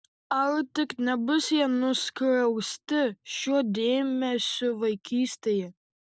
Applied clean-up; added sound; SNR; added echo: none; none; none; none.